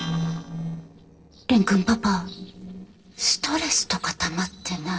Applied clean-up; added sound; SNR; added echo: neural separator model SepFormer DNS4.